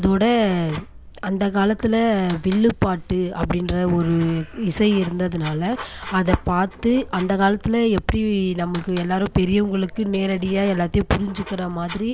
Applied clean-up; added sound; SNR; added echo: none; Writing; 18 dB; none.